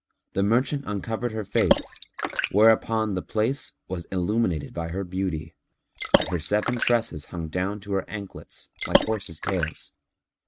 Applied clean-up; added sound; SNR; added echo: neural mask model RNNoise.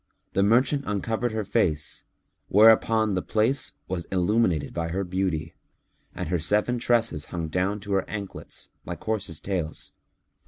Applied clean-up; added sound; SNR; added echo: none; none; none; none.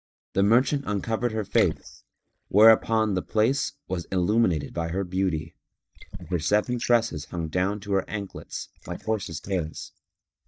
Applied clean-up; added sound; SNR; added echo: neural mask model DeepFilterNet 3.